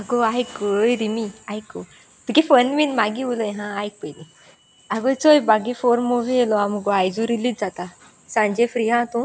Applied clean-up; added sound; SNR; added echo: none; none; none; none.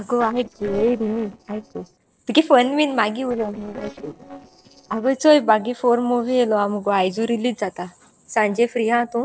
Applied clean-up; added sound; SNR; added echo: neural separator model SepFormer DNS4.